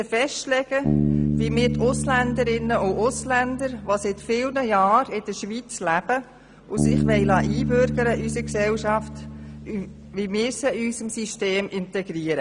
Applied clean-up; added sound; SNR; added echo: none; Bass guitar; 4 dB; none.